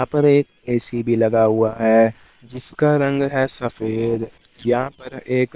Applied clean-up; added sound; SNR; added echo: neural separator model SepFormer WHAM!.